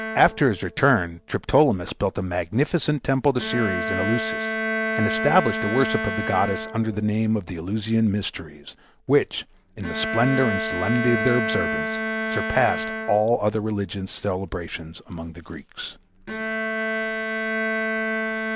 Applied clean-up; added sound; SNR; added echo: none; Bowed string instrument; 5 dB; none.